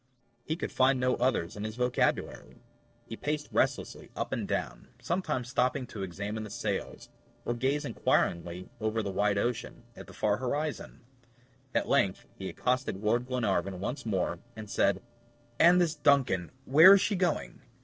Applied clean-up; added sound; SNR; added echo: neural separator model SepFormer DNS4.